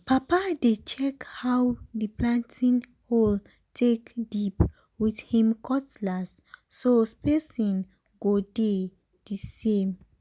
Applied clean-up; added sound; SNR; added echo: none; none; none; none.